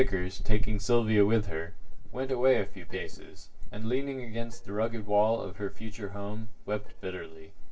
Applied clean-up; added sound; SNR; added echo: neural separator model SepFormer DNS4.